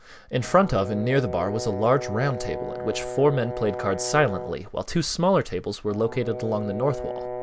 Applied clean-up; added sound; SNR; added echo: none; Brass instrument; 9 dB; none.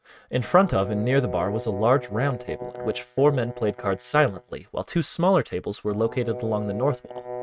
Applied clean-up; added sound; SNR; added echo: neural mask model RNNoise.